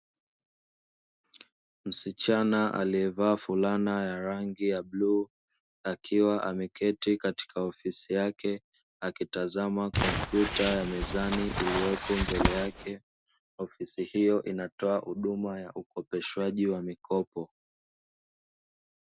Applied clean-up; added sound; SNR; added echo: none; Crumpling, crinkling; 1 dB; none.